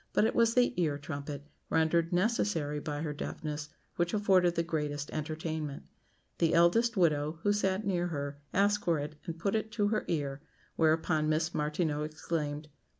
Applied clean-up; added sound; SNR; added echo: none; none; none; none.